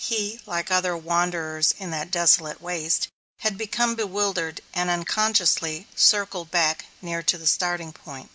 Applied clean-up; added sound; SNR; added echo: none; none; none; none.